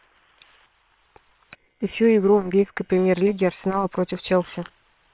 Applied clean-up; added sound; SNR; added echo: neural separator model SepFormer WHAM!.